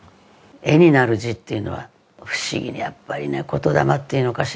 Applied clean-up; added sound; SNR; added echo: none; none; none; none.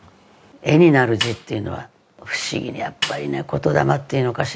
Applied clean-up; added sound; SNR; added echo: none; Snare drum; 11 dB; none.